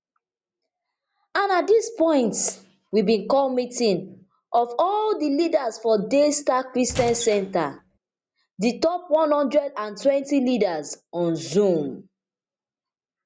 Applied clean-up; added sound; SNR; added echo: none; Squeak / Wood; 12 dB; none.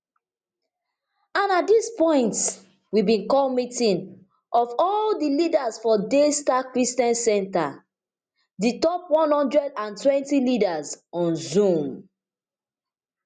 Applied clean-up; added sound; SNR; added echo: none; none; none; none.